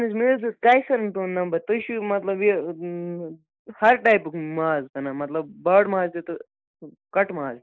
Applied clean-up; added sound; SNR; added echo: neural mask model Resemble Enhance denoiser.